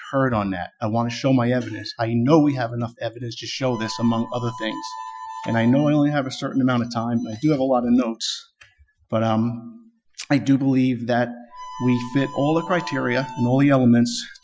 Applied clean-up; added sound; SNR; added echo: classical method Wiener filter.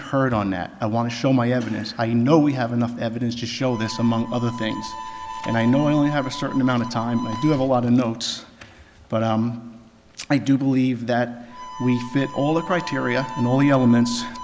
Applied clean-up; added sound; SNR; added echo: none; Harmonica; 16 dB; none.